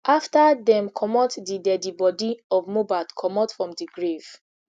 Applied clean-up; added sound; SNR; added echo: none; none; none; none.